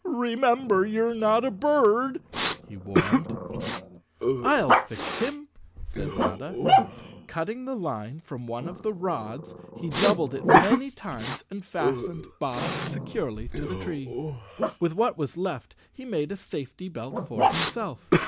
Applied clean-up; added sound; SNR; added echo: none; Respiratory sounds + Growling; -1 dB; none.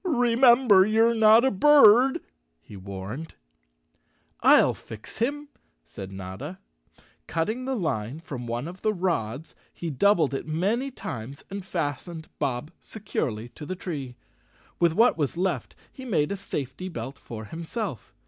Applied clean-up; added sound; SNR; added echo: none; none; none; none.